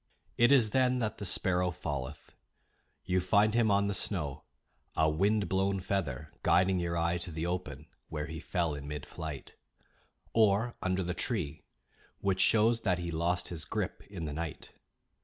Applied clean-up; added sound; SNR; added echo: none; none; none; none.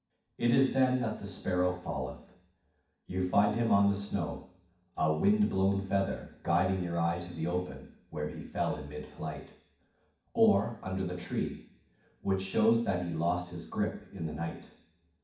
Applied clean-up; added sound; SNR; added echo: none; none; none; reverberation time 0.6 s.